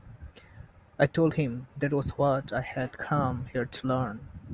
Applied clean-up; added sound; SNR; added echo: none; none; none; none.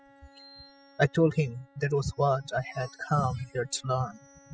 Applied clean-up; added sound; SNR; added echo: classical method spectral subtraction.